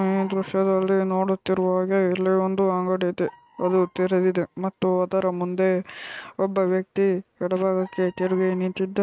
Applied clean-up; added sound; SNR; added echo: neural mask model RNNoise.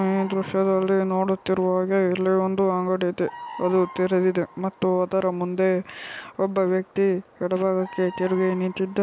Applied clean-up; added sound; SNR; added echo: none; Bird vocalization, bird call, bird song; 20 dB; none.